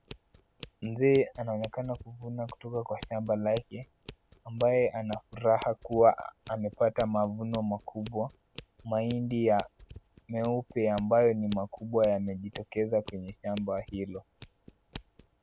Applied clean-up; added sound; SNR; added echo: none; Scissors; 16 dB; none.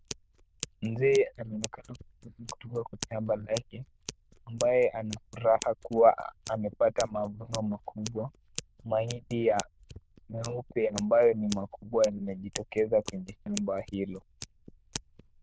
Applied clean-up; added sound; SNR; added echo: neural diffusion model UNIVERSE++.